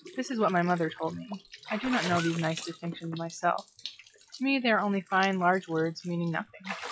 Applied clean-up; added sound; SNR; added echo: classical method log-MMSE.